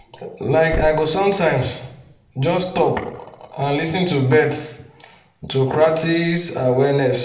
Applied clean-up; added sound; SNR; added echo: none; Thump, thud; 17 dB; reverberation time 0.6 s.